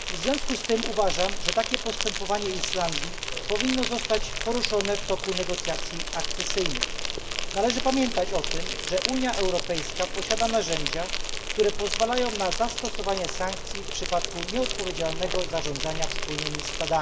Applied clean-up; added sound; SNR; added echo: none; Insect; 0 dB; reverberation time 1.2 s.